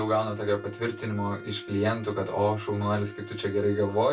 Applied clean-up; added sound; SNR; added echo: none; Wind instrument, woodwind instrument; 16 dB; reverberation time 0.2 s.